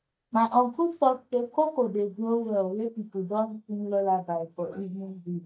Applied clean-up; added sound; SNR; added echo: neural mask model DeepFilterNet 3.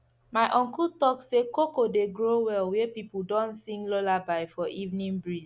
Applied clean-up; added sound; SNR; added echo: none; none; none; none.